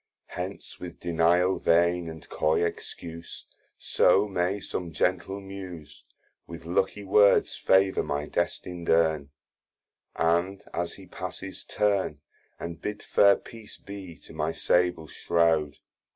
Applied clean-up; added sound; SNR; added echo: none; none; none; none.